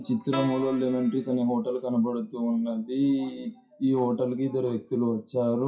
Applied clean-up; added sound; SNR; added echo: classical method WPE with log-MMSE.